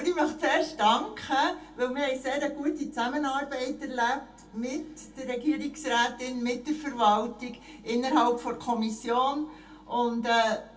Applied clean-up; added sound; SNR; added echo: none; none; none; reverberation time 0.2 s.